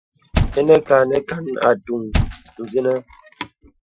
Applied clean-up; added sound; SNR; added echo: classical method Wiener filter.